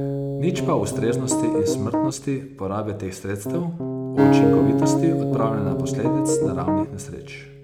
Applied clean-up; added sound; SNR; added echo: none; Acoustic guitar + Piano; -4 dB; none.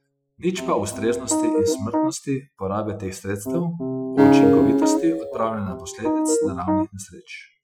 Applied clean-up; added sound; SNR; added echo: classical method Wiener filter.